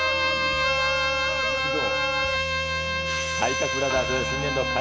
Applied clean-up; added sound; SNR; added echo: none; Bowed string instrument; -4 dB; none.